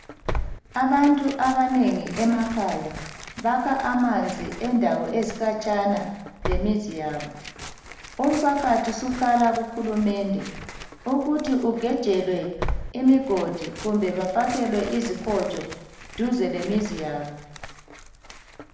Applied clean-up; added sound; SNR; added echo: none; Tearing; 11 dB; reverberation time 0.9 s.